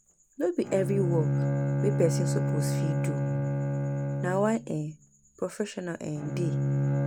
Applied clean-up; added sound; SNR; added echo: none; Bowed string instrument; -3 dB; none.